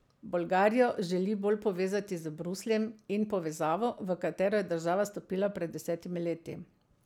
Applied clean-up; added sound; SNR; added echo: none; none; none; none.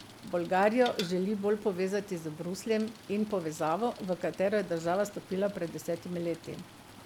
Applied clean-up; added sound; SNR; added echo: none; Stream + Bicycle; 17 dB; none.